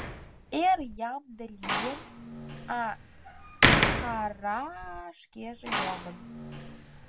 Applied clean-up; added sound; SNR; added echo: none; Slam; -3 dB; none.